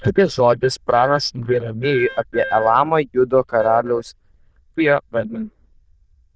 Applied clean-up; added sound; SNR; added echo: neural diffusion model UNIVERSE++.